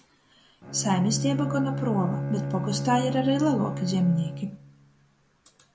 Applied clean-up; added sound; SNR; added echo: none; Bowed string instrument; 5 dB; none.